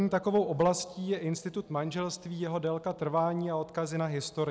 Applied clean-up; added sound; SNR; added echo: none; none; none; none.